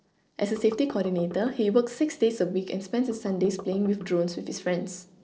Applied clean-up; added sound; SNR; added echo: neural separator model SepFormer DNS4.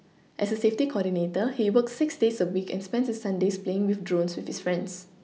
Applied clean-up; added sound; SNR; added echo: none; none; none; none.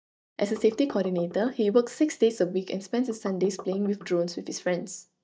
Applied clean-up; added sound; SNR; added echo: neural mask model DeepFilterNet 3.